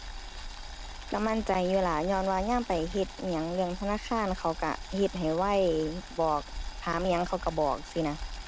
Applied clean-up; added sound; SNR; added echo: none; Boiling; 10 dB; none.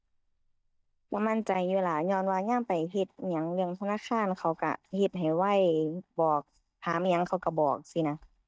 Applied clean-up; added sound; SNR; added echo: neural mask model DeepFilterNet 3.